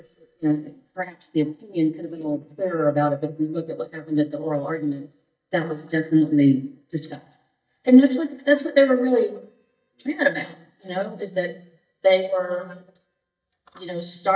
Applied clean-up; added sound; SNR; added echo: neural mask model DeepFilterNet 3.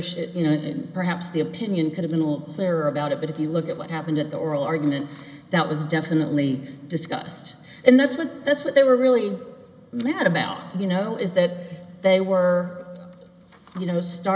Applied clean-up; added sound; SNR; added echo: none; none; none; none.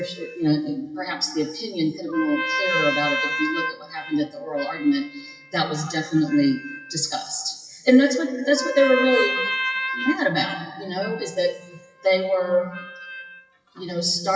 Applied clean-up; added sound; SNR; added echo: classical method WPE with log-MMSE.